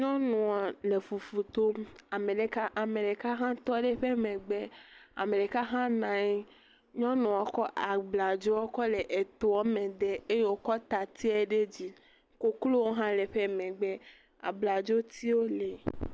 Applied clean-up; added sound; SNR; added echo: none; none; none; none.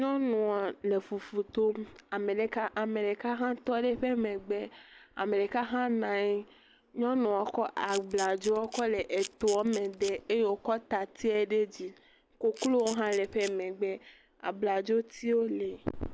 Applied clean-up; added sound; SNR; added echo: none; Camera; 14 dB; none.